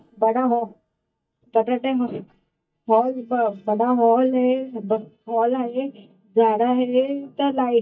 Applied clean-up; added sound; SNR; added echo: neural mask model DeepFilterNet 3.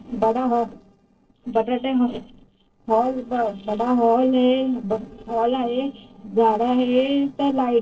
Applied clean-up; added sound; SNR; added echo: neural separator model SepFormer DNS4.